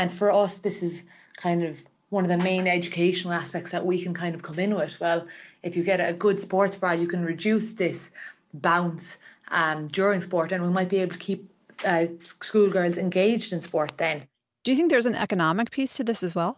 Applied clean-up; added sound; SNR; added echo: none; none; none; none.